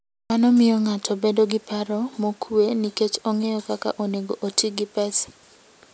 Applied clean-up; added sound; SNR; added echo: none; none; none; none.